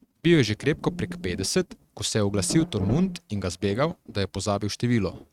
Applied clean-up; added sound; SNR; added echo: neural mask model RNNoise.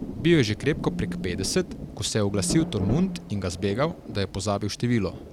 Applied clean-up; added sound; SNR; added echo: none; Telephone + Rain; 8 dB; none.